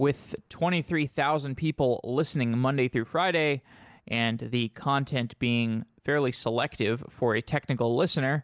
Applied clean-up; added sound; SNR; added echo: none; none; none; none.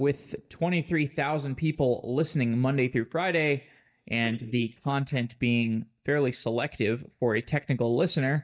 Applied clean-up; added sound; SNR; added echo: neural mask model DeepFilterNet 3.